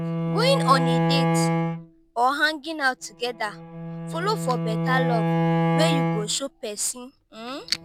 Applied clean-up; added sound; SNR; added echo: none; Bowed string instrument; -2 dB; none.